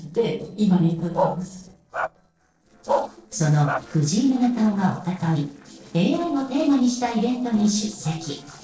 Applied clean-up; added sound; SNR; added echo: neural separator model SepFormer DNS4.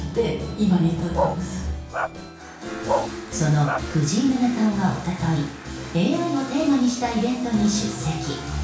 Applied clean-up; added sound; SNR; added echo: none; Bark; 5 dB; reverberation time 0.6 s.